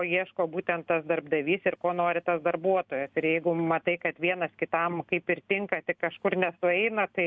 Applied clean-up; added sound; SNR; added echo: none; none; none; none.